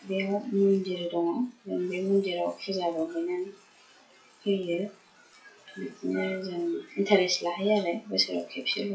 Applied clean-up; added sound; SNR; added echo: classical method WPE with log-MMSE.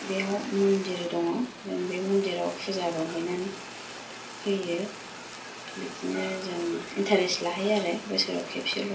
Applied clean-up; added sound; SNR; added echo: none; Fire; 12 dB; reverberation time 0.3 s.